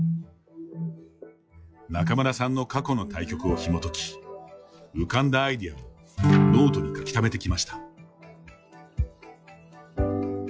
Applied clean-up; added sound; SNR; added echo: classical method log-MMSE.